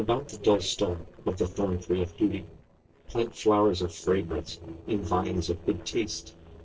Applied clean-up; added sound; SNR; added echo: neural separator model SepFormer DNS4.